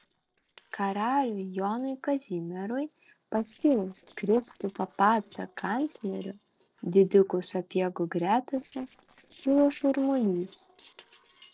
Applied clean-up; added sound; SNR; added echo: neural separator model SepFormer DNS4.